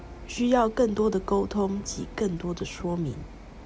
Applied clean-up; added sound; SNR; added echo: none; Brass instrument; 19 dB; none.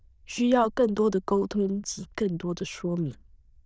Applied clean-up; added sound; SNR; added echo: neural diffusion model UNIVERSE++.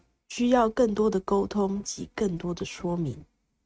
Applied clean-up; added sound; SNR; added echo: neural mask model RNNoise.